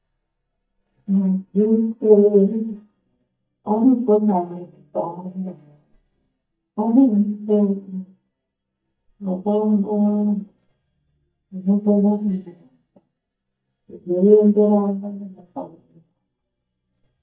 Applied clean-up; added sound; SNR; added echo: neural mask model DeepFilterNet 3.